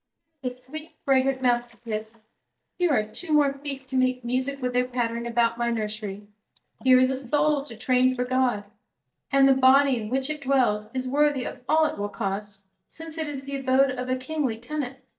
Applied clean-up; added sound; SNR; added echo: neural mask model DeepFilterNet 3.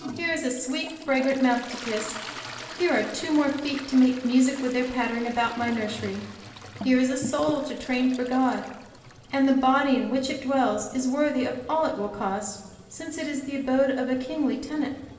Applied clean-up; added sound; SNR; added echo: none; Toilet flush; 15 dB; reverberation time 0.8 s.